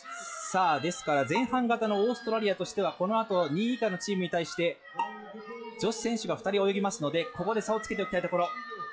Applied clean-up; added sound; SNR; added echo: classical method log-MMSE.